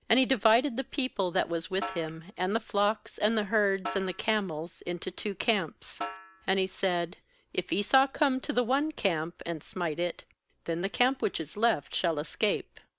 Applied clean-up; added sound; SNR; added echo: none; Snare drum; 15 dB; none.